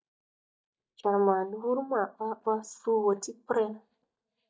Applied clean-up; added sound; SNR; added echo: neural mask model DeepFilterNet 3.